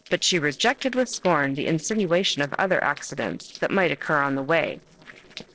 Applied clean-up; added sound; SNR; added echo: neural separator model SepFormer DNS4.